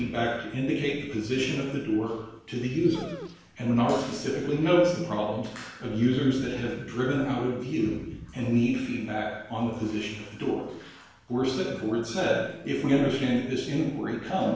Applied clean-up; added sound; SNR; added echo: none; Dog; 19 dB; reverberation time 0.7 s.